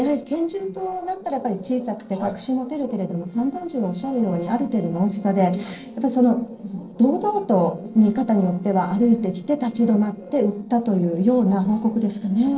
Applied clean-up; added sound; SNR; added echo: neural separator model SepFormer DNS4.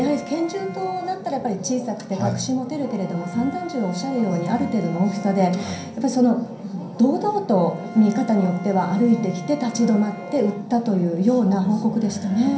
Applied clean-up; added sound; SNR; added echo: none; Bowed string instrument; 19 dB; reverberation time 0.6 s.